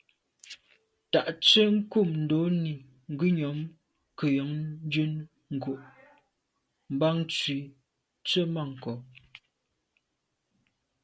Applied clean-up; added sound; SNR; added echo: none; none; none; none.